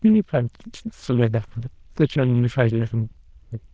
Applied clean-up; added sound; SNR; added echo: neural diffusion model UNIVERSE++.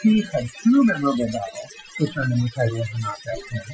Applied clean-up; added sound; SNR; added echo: classical method Wiener filter.